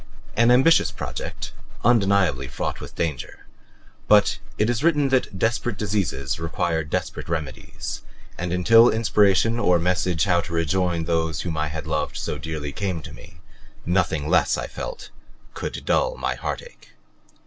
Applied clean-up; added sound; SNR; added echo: none; none; none; none.